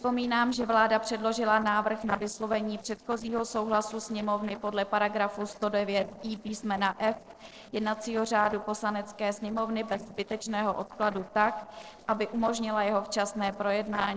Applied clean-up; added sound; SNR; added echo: neural separator model SepFormer DNS4.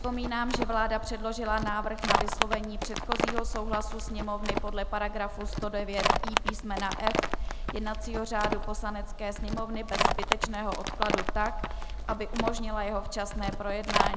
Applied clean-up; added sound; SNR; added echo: none; Livestock, farm animals, working animals; -3 dB; none.